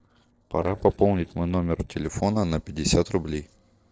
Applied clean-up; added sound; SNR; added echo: neural separator model SepFormer DNS4.